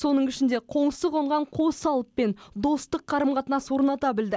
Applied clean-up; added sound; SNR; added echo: none; none; none; none.